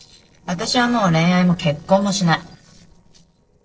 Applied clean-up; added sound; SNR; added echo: neural separator model SepFormer DNS4.